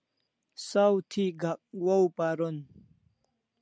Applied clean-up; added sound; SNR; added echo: none; none; none; none.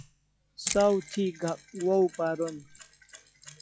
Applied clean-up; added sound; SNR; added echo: classical method log-MMSE.